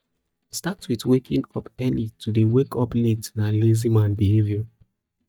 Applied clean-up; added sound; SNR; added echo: neural mask model DeepFilterNet 3.